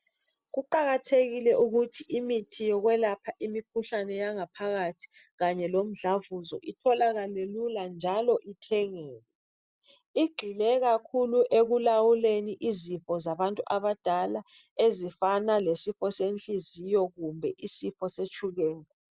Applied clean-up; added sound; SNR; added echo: none; none; none; none.